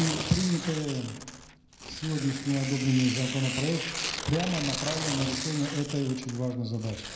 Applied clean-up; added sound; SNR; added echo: none; Tearing; 6 dB; reverberation time 0.9 s.